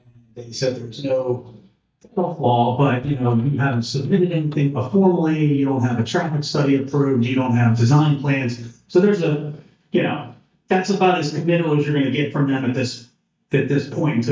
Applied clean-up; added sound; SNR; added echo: neural mask model DeepFilterNet 3.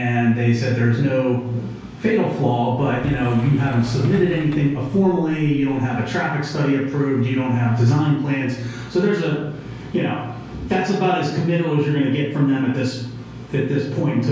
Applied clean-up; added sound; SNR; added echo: none; Sliding door; 18 dB; reverberation time 0.6 s.